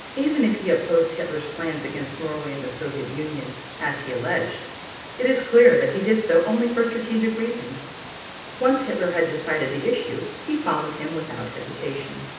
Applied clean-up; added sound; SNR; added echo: none; Water; 13 dB; reverberation time 0.9 s.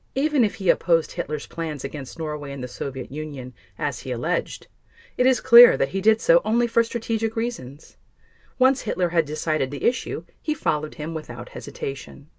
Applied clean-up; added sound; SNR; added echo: none; none; none; none.